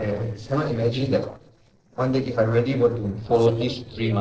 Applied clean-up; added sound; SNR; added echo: neural separator model SepFormer DNS4.